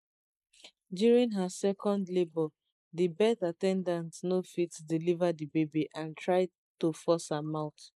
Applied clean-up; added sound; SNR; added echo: neural mask model Resemble Enhance denoiser.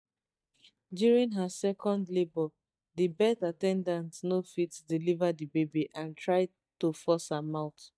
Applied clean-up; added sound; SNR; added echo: neural mask model DeepFilterNet 3.